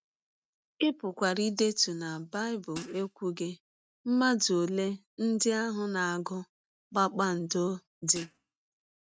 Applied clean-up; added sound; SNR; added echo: neural mask model RNNoise.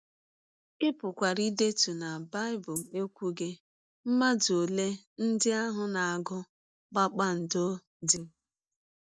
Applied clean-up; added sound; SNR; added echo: neural mask model DeepFilterNet 3.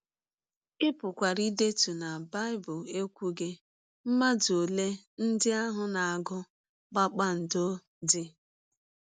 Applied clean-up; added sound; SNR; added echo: none; none; none; none.